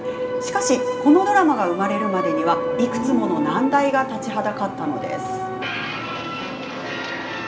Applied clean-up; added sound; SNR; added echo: none; Boat, Water vehicle; 14 dB; reverberation time 2.6 s.